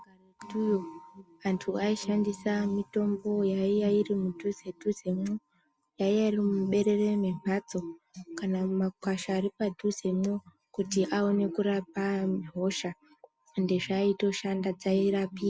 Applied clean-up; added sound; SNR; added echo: none; none; none; none.